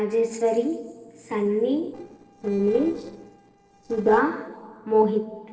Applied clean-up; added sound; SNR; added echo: neural separator model SepFormer DNS4.